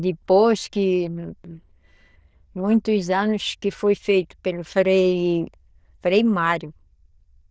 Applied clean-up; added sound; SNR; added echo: neural diffusion model UNIVERSE++.